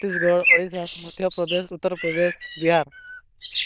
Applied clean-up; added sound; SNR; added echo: neural diffusion model UNIVERSE++.